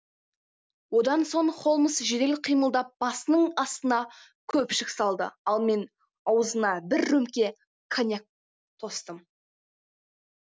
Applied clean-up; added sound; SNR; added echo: none; none; none; none.